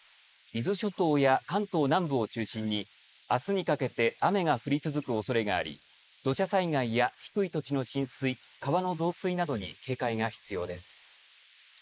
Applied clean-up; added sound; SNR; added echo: neural mask model Resemble Enhance denoiser.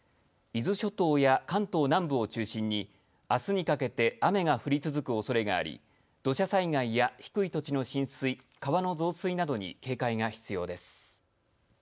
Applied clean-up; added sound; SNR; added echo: none; none; none; none.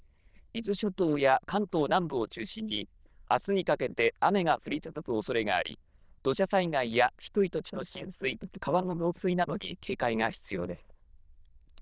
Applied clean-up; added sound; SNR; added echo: neural diffusion model UNIVERSE++.